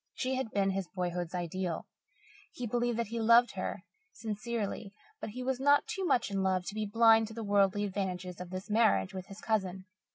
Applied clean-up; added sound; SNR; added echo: none; none; none; none.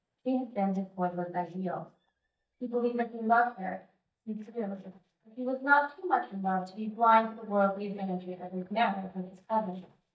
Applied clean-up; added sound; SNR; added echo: neural mask model DeepFilterNet 3.